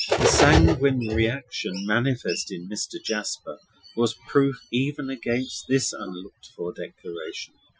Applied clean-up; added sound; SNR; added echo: classical method Wiener filter.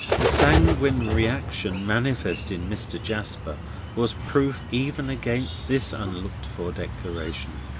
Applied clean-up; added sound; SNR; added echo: none; Bird; 2 dB; none.